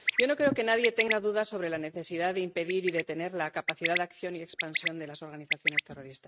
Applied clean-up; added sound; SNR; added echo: neural mask model RNNoise.